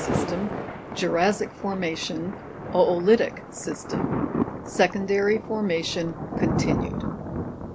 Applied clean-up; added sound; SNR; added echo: none; Thunder; 4 dB; none.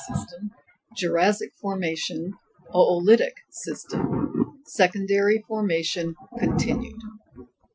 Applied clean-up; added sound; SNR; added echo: classical method Wiener filter.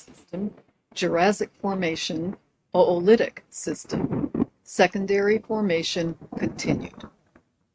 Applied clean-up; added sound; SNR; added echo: neural mask model RNNoise.